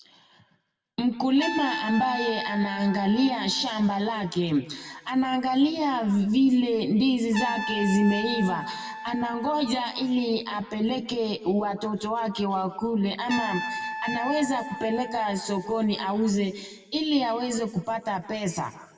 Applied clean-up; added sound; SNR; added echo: none; Trumpet; 12 dB; reverberation time 1.0 s.